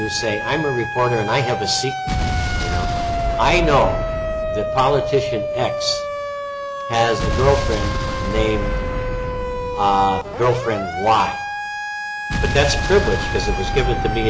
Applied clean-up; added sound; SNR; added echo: none; Explosion + Siren; 1 dB; none.